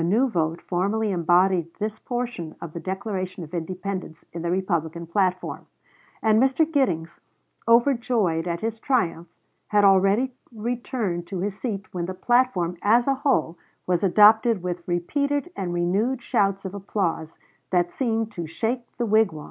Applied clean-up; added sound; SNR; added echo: none; none; none; none.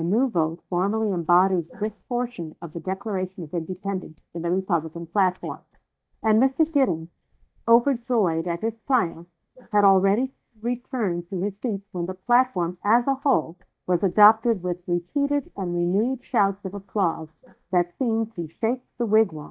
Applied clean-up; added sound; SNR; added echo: neural mask model DeepFilterNet 3.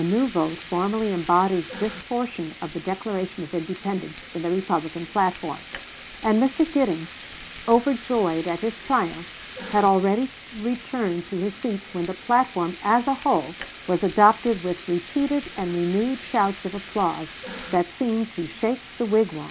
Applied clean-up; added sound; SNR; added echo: none; Frying (food); 16 dB; none.